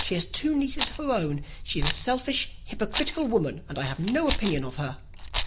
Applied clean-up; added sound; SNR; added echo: none; Rattle; 6 dB; none.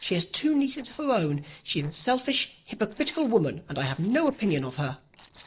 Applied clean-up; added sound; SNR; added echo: neural separator model SepFormer DNS4.